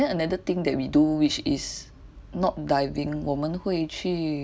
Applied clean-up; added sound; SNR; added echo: none; none; none; none.